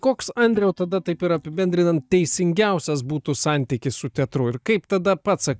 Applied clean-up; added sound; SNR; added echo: neural mask model DeepFilterNet 3.